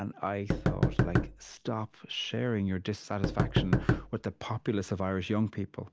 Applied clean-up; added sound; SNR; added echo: none; Knock; -3 dB; none.